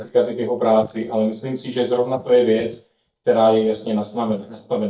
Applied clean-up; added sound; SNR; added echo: neural mask model DeepFilterNet 3.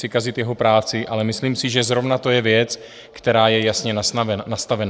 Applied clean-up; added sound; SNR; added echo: none; none; none; none.